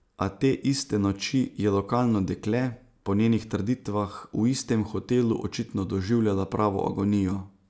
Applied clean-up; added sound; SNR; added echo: none; none; none; none.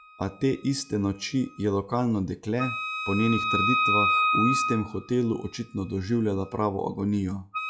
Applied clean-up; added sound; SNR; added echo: classical method log-MMSE.